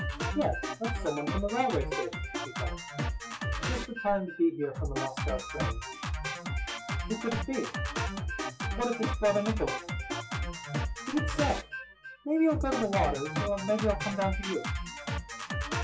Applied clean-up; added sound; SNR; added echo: classical method WPE with log-MMSE.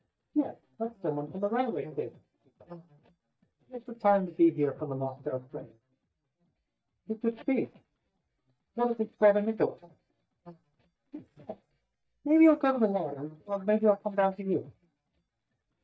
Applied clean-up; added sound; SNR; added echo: neural mask model DeepFilterNet 3.